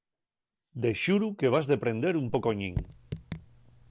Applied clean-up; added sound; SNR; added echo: none; Raindrop / Drip; 9 dB; none.